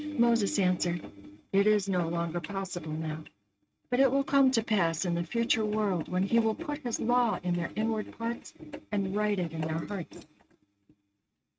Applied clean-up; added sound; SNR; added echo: neural mask model RNNoise.